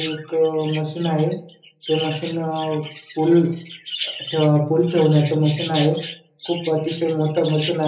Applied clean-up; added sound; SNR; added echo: none; Chirp, tweet; 14 dB; reverberation time 0.6 s.